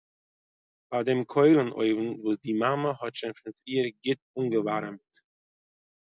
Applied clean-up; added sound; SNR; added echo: none; none; none; none.